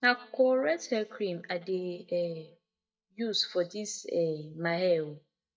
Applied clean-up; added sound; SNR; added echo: neural mask model DeepFilterNet 3.